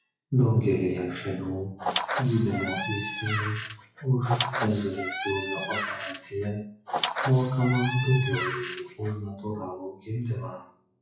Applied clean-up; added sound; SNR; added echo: classical method WPE with log-MMSE.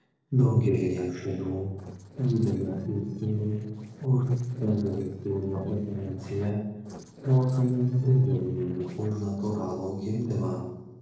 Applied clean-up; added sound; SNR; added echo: neural separator model SepFormer DNS4.